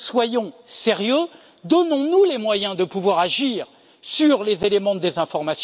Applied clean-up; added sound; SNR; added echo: none; none; none; none.